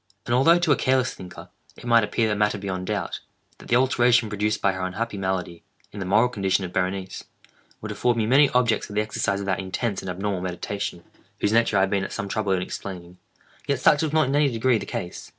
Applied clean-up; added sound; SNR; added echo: none; none; none; none.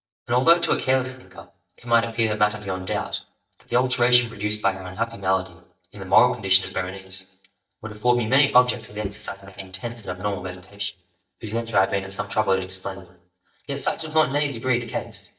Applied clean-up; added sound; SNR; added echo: neural mask model DeepFilterNet 3.